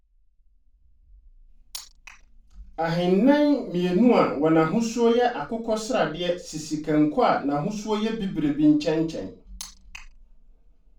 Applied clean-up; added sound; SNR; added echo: none; none; none; reverberation time 0.3 s.